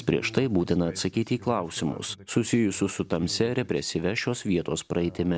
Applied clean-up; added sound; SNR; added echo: none; none; none; none.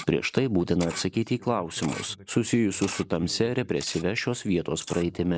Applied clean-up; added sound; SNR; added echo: neural mask model Resemble Enhance denoiser.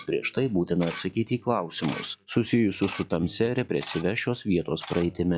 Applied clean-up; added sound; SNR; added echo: classical method log-MMSE.